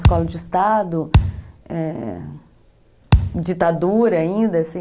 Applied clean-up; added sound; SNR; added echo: none; Thump, thud; -2 dB; none.